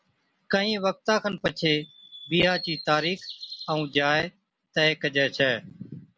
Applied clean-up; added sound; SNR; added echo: none; Bird vocalization, bird call, bird song; 14 dB; none.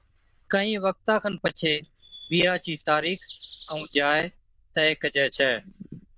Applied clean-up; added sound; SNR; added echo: neural diffusion model UNIVERSE++.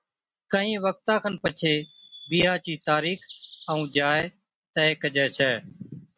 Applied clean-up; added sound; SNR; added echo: neural mask model RNNoise.